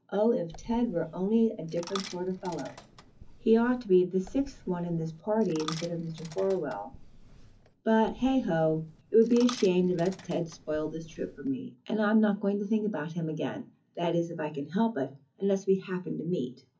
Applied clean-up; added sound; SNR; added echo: none; Coin (dropping); 18 dB; reverberation time 0.4 s.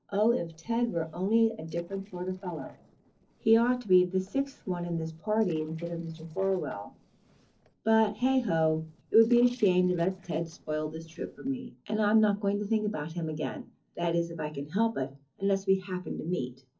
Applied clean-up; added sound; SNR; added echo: neural separator model SepFormer DNS4.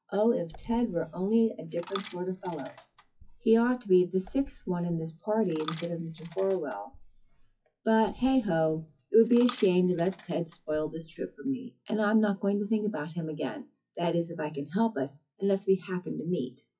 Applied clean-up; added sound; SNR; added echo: classical method WPE with log-MMSE.